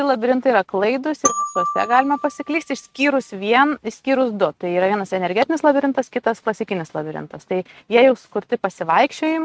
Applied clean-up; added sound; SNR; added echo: neural mask model RNNoise.